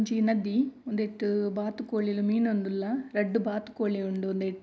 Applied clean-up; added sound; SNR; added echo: none; none; none; none.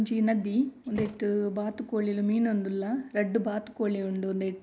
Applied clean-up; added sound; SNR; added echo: none; Thump, thud; 17 dB; none.